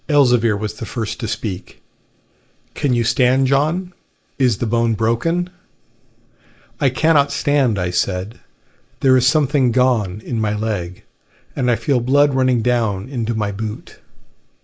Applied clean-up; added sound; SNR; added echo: neural mask model Resemble Enhance denoiser.